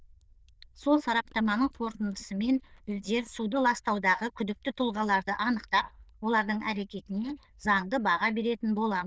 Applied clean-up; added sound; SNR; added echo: neural diffusion model UNIVERSE++.